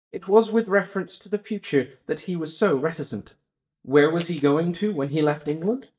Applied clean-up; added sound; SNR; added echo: neural mask model DeepFilterNet 3.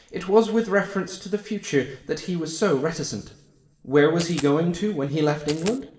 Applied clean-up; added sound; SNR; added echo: none; Coin (dropping); 13 dB; reverberation time 0.7 s.